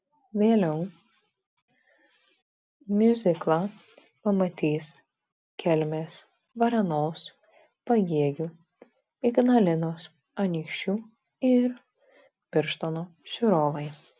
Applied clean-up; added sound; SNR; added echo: none; none; none; none.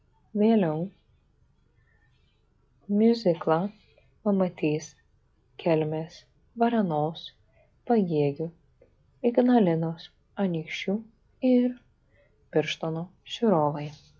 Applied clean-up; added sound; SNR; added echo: classical method log-MMSE.